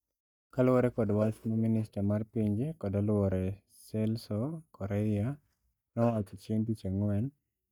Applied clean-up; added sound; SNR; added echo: neural mask model DeepFilterNet 3.